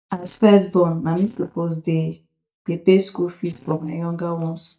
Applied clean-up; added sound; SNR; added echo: neural mask model DeepFilterNet 3.